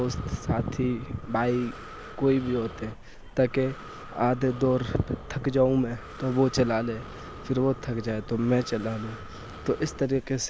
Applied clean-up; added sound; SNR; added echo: none; Breathing; 14 dB; none.